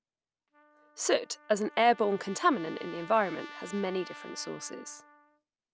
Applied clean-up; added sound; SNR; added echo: none; Trumpet; 18 dB; none.